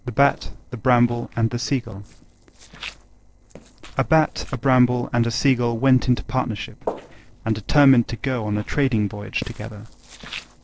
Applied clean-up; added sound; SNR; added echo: neural separator model SepFormer DNS4.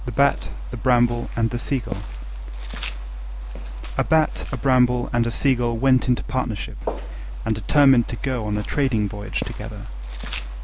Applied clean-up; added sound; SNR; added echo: none; Walk, footsteps; 17 dB; none.